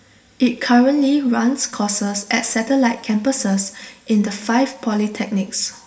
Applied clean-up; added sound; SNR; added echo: none; none; none; reverberation time 0.6 s.